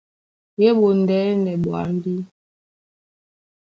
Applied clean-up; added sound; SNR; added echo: none; none; none; none.